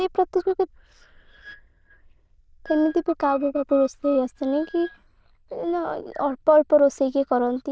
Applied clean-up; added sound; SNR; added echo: neural diffusion model UNIVERSE++.